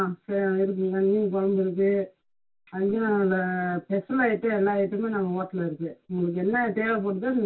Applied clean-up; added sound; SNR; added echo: none; none; none; reverberation time 0.1 s.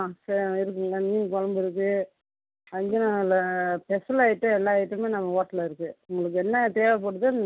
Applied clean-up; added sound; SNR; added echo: none; none; none; none.